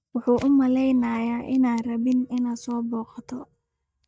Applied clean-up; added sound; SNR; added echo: neural mask model DeepFilterNet 3.